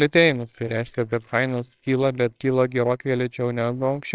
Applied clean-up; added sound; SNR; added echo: neural separator model SepFormer WHAMR!.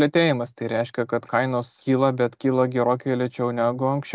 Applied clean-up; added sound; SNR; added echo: none; none; none; none.